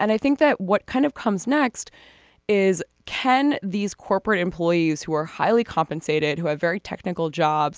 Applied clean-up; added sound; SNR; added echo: none; none; none; none.